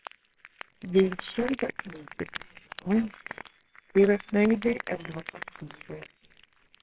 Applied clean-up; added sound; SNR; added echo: neural separator model SepFormer WHAMR!.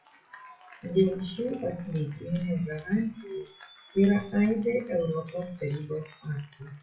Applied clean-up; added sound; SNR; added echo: classical method WPE with log-MMSE.